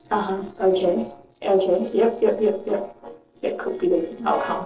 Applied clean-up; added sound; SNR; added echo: neural separator model SepFormer DNS4.